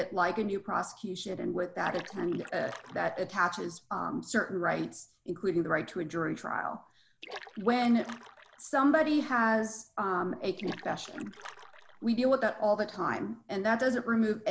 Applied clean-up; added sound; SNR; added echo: none; Splash, splatter; 17 dB; none.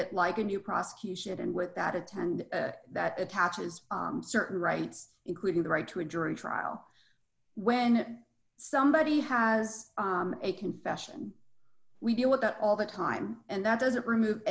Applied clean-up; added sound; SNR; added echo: none; none; none; none.